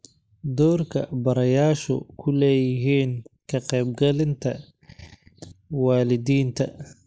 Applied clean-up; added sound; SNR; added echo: neural mask model Resemble Enhance denoiser.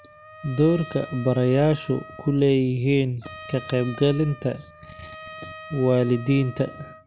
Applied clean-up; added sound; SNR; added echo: none; Trumpet; 18 dB; none.